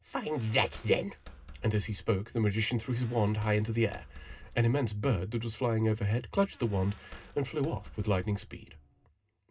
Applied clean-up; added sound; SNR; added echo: none; Squeak; 19 dB; reverberation time 0.2 s.